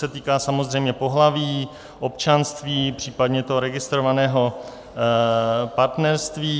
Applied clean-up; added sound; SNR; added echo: none; none; none; none.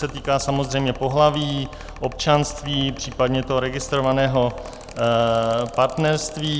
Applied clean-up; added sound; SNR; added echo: none; Mechanical fan; 16 dB; none.